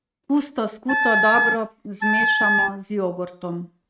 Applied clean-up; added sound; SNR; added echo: neural mask model RNNoise.